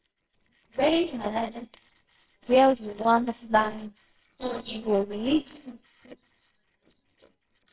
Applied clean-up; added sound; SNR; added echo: neural separator model SepFormer WHAMR!.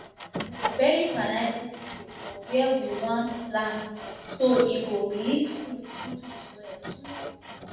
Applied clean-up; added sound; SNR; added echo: none; Sawing; 10 dB; reverberation time 1.2 s.